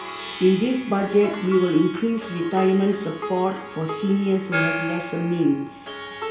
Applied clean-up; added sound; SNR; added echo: none; Plucked string instrument + Gong; 10 dB; none.